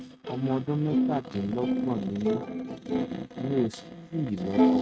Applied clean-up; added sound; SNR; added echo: neural mask model RNNoise.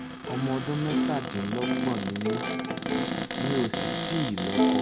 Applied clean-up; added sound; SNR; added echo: none; Plucked string instrument + Cupboard open or close; -3 dB; none.